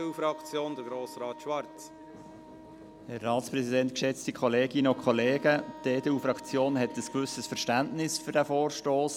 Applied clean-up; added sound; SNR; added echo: none; Wind instrument, woodwind instrument; 18 dB; none.